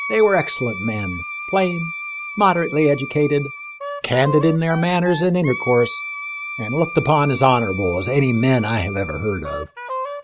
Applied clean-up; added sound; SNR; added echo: none; Wind instrument, woodwind instrument; 10 dB; none.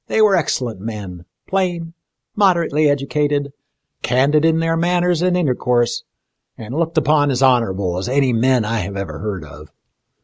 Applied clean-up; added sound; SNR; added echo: none; none; none; none.